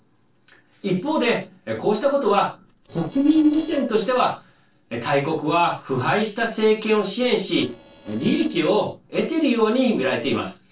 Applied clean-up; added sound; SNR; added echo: neural separator model SepFormer DNS4.